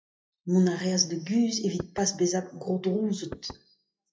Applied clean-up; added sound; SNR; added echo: classical method WPE with log-MMSE.